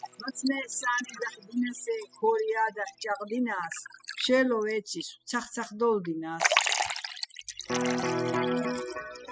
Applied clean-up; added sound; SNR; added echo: classical method spectral subtraction.